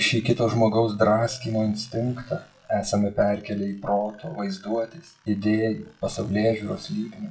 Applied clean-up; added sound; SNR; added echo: classical method WPE with log-MMSE.